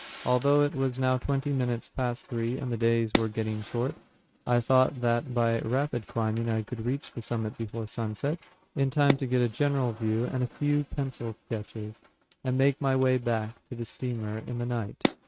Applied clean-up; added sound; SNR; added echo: neural mask model RNNoise.